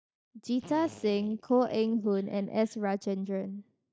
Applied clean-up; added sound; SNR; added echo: neural mask model DeepFilterNet 3.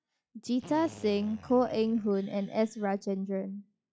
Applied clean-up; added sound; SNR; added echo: classical method log-MMSE.